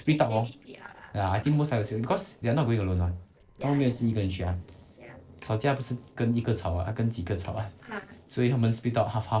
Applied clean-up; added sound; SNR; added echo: neural separator model SepFormer DNS4.